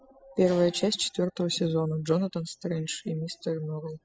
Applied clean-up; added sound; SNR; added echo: classical method spectral subtraction.